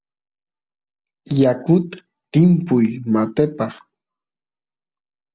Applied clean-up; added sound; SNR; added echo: none; none; none; none.